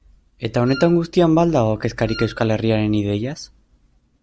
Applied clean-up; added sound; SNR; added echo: none; Wind instrument, woodwind instrument; 16 dB; none.